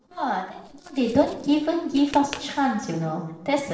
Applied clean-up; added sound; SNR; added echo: neural separator model SepFormer DNS4.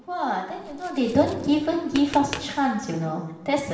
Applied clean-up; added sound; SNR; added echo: none; Tap; 16 dB; reverberation time 1.0 s.